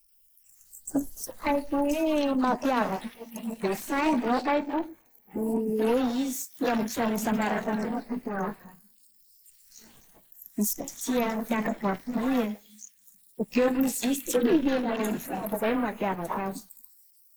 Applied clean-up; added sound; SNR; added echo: neural mask model Resemble Enhance denoiser.